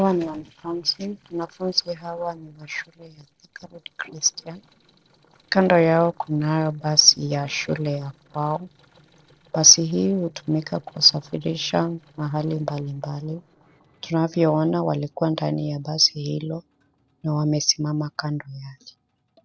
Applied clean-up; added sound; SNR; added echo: neural separator model SepFormer DNS4.